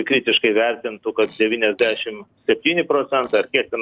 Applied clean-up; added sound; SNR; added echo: neural separator model SepFormer DNS4.